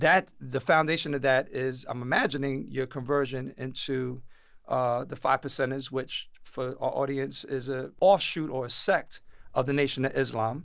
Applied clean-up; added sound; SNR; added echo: none; none; none; none.